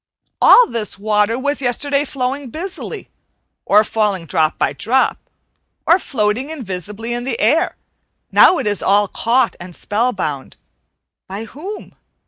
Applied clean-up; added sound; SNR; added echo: none; none; none; none.